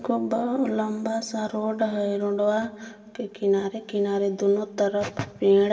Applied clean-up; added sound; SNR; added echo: none; none; none; reverberation time 1.4 s.